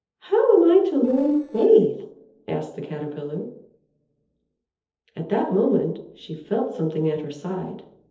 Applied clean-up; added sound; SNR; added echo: neural separator model SepFormer DNS4.